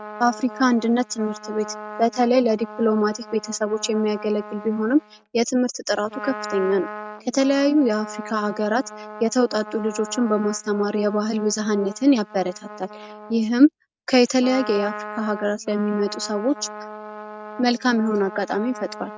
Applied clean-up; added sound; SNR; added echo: neural mask model RNNoise.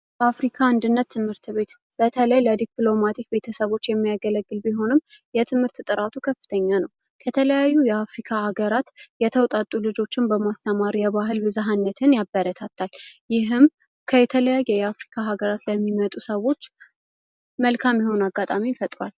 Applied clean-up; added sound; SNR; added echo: none; none; none; none.